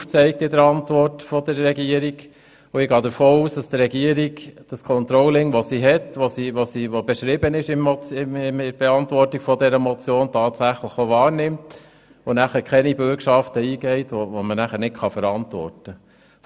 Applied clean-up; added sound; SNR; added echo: none; none; none; none.